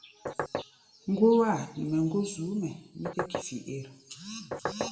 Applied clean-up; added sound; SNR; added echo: none; Knock; 3 dB; reverberation time 0.7 s.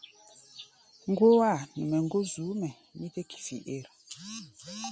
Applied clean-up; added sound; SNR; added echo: none; none; none; none.